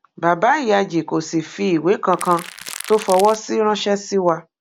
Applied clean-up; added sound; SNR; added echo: none; Crackle; 14 dB; none.